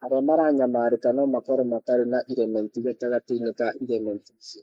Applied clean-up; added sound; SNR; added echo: neural mask model Resemble Enhance denoiser.